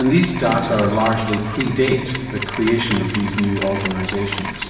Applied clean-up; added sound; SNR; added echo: none; Mechanisms; 9 dB; reverberation time 1.6 s.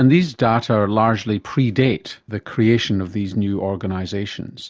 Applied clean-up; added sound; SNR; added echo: none; none; none; none.